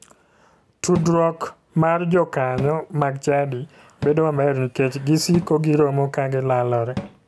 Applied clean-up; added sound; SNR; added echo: none; Cupboard open or close / Drawer open or close; 16 dB; none.